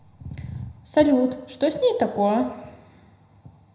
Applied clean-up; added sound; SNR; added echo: none; none; none; reverberation time 0.7 s.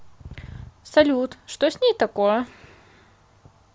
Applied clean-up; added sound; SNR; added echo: none; none; none; none.